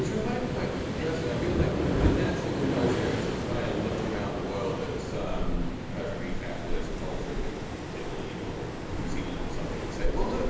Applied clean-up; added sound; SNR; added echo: none; Waves, surf; -4 dB; reverberation time 1.1 s.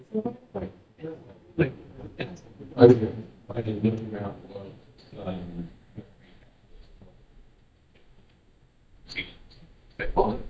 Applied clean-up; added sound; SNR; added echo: neural mask model DeepFilterNet 3.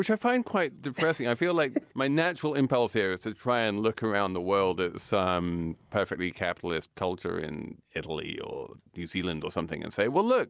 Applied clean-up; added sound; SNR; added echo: none; none; none; none.